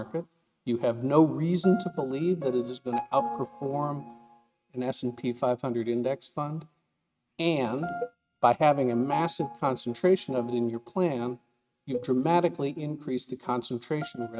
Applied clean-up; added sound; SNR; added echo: neural mask model RNNoise.